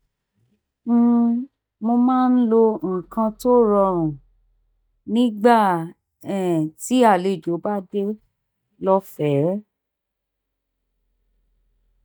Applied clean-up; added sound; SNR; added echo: neural mask model DeepFilterNet 3.